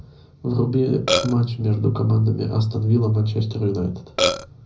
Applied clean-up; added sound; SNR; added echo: none; Burping, eructation; 0 dB; reverberation time 0.4 s.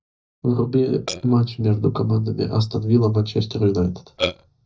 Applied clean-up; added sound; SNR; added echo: neural mask model DeepFilterNet 3.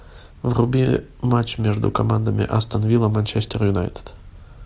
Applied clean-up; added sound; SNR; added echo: none; none; none; none.